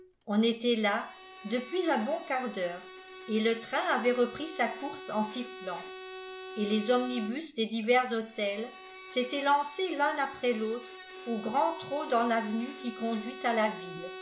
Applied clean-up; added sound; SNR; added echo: none; Bowed string instrument; 14 dB; none.